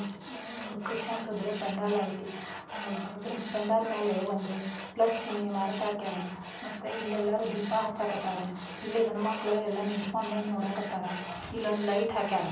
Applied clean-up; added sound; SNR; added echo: none; Tools; 11 dB; reverberation time 0.6 s.